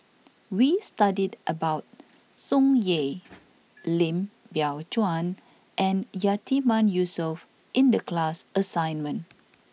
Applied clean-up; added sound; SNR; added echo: none; none; none; none.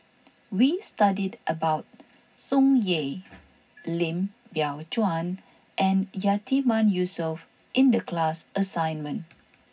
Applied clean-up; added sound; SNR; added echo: none; none; none; reverberation time 0.4 s.